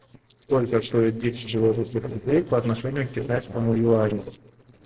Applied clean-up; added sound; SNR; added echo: neural separator model SepFormer DNS4.